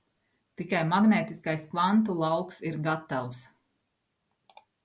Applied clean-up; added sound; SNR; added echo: none; none; none; none.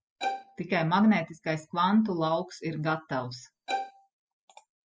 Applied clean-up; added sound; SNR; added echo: classical method spectral subtraction.